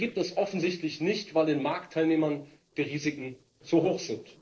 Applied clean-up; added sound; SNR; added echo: neural separator model SepFormer DNS4.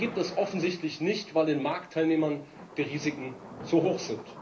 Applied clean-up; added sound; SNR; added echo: none; Thunder / Rain; 16 dB; reverberation time 0.3 s.